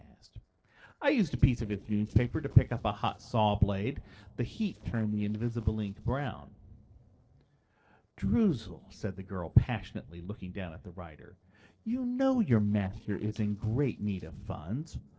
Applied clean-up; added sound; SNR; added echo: neural separator model SepFormer DNS4.